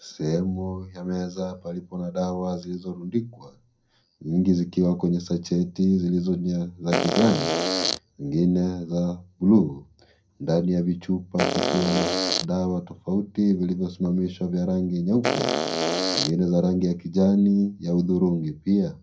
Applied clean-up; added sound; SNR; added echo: none; Fart; 0 dB; reverberation time 0.2 s.